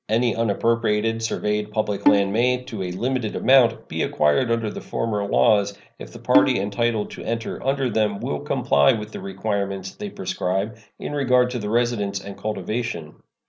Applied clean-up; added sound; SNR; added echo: none; Bowed string instrument; 5 dB; none.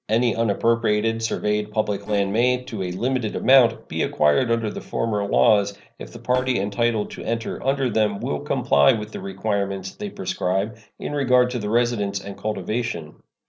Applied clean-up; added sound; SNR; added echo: neural separator model SepFormer DNS4.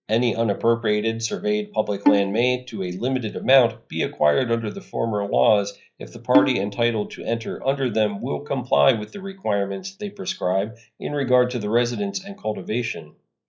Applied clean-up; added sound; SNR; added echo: classical method log-MMSE.